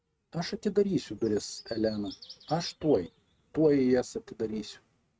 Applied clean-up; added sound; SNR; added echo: neural mask model RNNoise.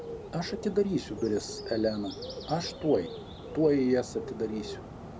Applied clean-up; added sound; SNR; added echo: none; Bird; 11 dB; none.